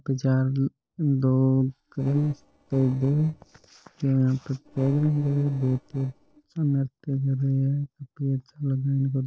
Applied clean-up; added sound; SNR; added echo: neural separator model SepFormer DNS4.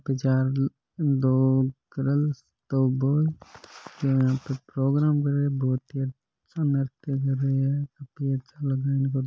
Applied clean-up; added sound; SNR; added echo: none; none; none; none.